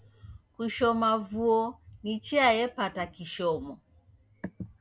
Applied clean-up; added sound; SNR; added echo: none; none; none; none.